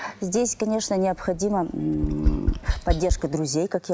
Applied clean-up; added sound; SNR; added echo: none; Tap; 3 dB; none.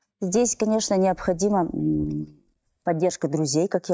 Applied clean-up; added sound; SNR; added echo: neural mask model DeepFilterNet 3.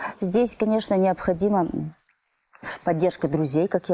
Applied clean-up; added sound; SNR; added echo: neural mask model Resemble Enhance denoiser.